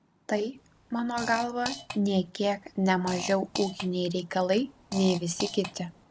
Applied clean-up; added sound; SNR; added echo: none; Fart; 13 dB; none.